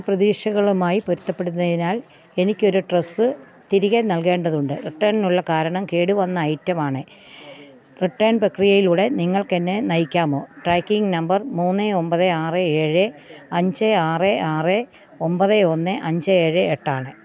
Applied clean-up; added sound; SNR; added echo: none; none; none; none.